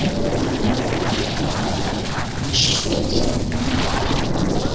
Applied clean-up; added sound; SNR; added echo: neural separator model SepFormer DNS4.